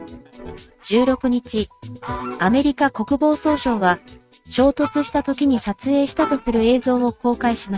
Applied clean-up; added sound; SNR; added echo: neural mask model RNNoise.